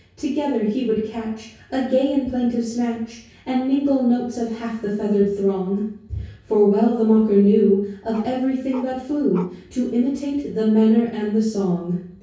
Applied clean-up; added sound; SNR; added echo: none; Bark; 20 dB; reverberation time 0.6 s.